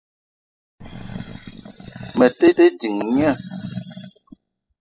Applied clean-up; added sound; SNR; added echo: classical method spectral subtraction.